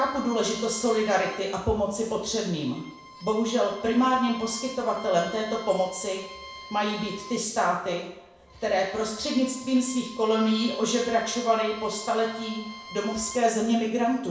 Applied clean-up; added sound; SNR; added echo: none; Bowed string instrument; 17 dB; reverberation time 0.6 s.